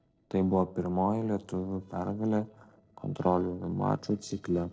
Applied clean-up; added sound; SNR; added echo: neural separator model SepFormer DNS4.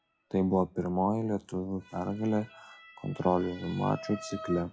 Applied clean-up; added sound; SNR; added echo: classical method WPE with log-MMSE.